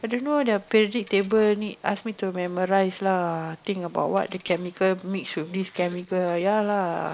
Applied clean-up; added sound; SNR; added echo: neural mask model Resemble Enhance denoiser.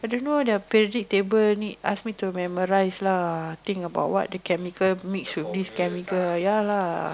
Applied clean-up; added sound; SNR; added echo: none; none; none; none.